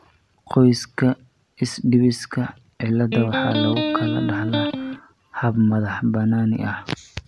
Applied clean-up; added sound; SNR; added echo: none; Electric guitar; 2 dB; none.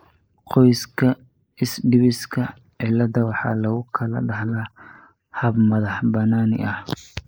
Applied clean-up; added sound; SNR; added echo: neural mask model Resemble Enhance denoiser.